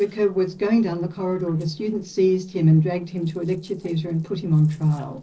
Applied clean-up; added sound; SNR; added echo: neural separator model SepFormer DNS4.